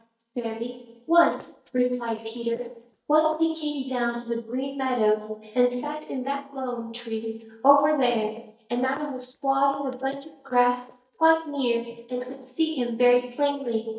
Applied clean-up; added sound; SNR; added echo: neural mask model DeepFilterNet 3.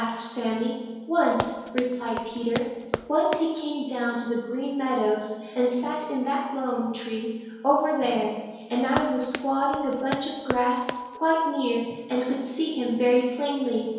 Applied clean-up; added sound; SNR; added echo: none; Run; 8 dB; reverberation time 1.2 s.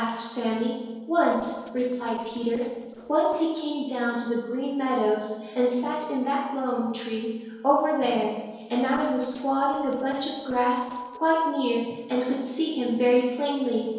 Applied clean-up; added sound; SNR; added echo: neural separator model SepFormer DNS4.